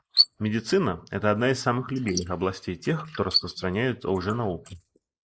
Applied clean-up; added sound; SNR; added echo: neural mask model Resemble Enhance denoiser.